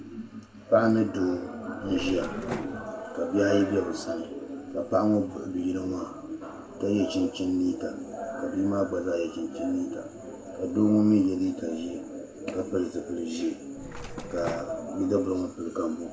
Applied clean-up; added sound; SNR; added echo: none; Mechanisms; 10 dB; reverberation time 0.2 s.